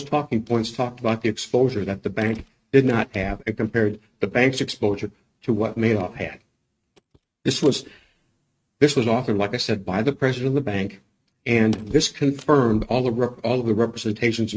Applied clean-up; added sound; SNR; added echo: neural mask model RNNoise.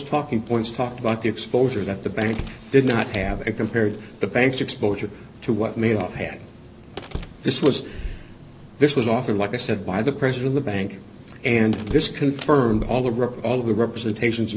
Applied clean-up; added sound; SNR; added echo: none; Slam; 16 dB; none.